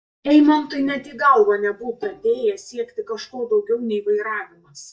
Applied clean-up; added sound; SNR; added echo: neural mask model DeepFilterNet 3.